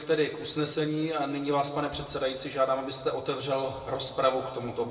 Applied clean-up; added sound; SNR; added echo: none; none; none; reverberation time 1.6 s.